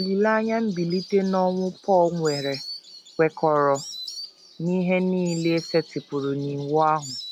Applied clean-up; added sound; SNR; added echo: none; Insect; 16 dB; none.